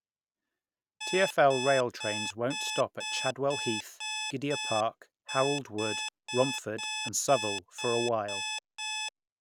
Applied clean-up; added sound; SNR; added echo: none; Alarm; 5 dB; none.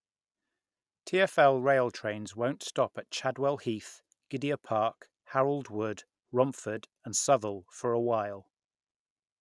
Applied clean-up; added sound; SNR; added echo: none; none; none; none.